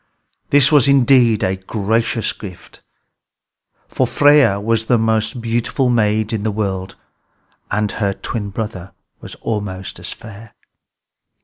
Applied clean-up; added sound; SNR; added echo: none; none; none; none.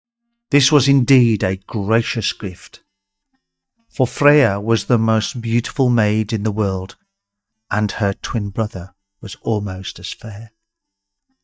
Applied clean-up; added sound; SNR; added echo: neural mask model DeepFilterNet 3.